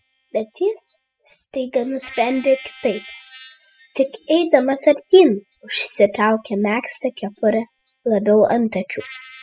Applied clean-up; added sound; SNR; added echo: classical method spectral subtraction.